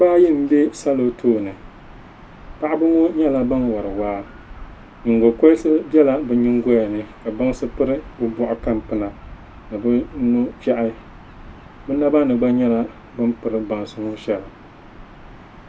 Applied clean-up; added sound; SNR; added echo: none; Gull, seagull / Ocean; 19 dB; none.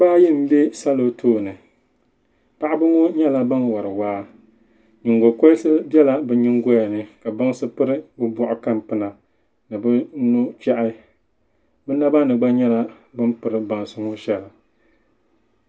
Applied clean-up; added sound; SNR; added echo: none; none; none; none.